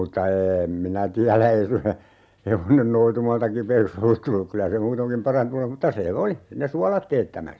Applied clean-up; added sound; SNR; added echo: none; none; none; none.